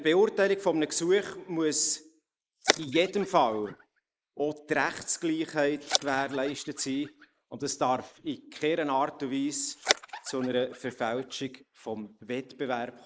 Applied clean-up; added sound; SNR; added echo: neural mask model Resemble Enhance denoiser.